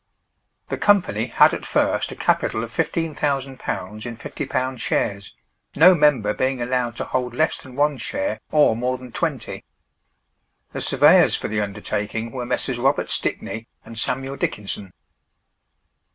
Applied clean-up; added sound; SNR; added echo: none; none; none; none.